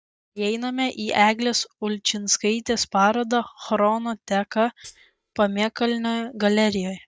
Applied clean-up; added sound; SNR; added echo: neural mask model DeepFilterNet 3.